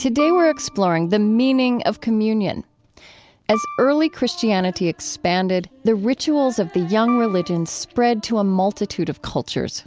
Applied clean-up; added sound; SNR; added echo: none; Piano; 14 dB; none.